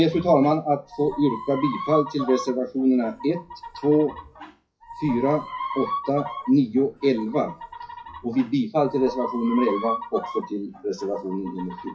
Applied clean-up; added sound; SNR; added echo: classical method WPE with log-MMSE.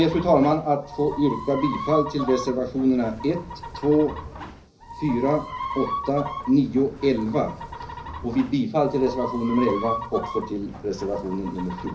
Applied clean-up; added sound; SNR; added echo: none; Chicken, rooster; 10 dB; reverberation time 0.5 s.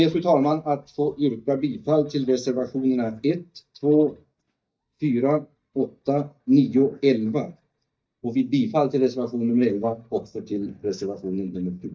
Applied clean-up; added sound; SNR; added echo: neural mask model DeepFilterNet 3.